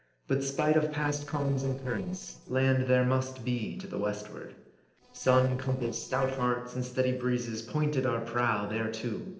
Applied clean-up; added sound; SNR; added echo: neural separator model SepFormer DNS4.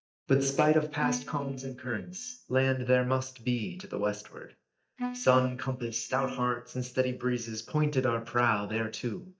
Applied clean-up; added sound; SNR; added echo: neural mask model DeepFilterNet 3.